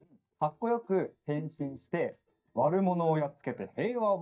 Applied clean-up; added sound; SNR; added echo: neural mask model DeepFilterNet 3.